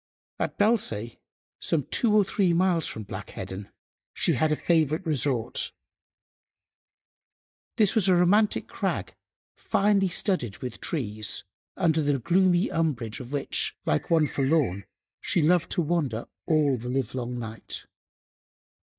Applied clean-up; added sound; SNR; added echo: neural mask model DeepFilterNet 3.